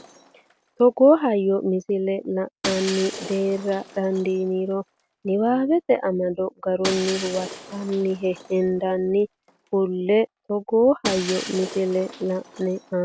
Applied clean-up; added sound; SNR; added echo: none; Shatter; 15 dB; none.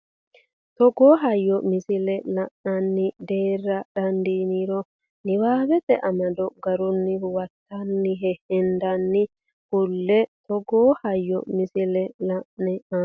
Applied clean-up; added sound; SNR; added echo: none; none; none; none.